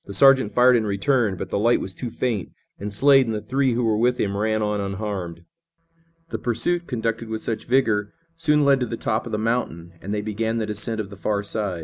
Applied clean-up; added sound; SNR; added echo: none; none; none; none.